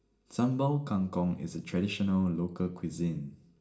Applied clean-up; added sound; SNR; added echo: none; none; none; reverberation time 0.4 s.